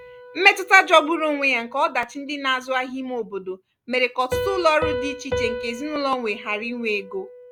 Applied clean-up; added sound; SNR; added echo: none; Piano; 11 dB; none.